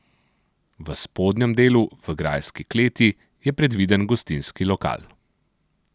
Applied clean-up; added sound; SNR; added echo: none; none; none; none.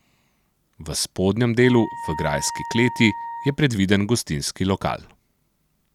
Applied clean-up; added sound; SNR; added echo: none; Wind instrument, woodwind instrument; 12 dB; none.